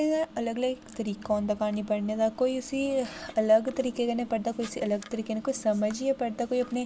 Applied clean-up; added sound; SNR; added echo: none; none; none; none.